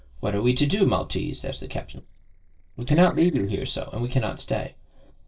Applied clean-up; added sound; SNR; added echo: neural separator model SepFormer DNS4.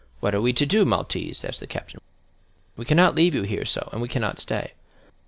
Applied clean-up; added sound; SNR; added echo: none; none; none; none.